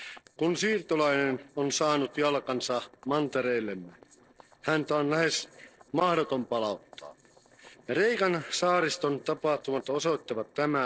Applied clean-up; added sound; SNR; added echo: neural separator model SepFormer DNS4.